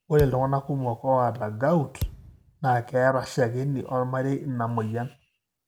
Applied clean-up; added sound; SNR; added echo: none; Thump, thud; 11 dB; none.